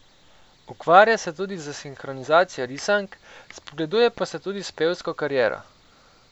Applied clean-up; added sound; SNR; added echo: none; none; none; none.